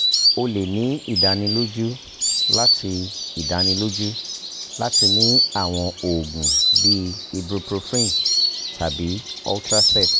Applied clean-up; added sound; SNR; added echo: none; Insect; -4 dB; none.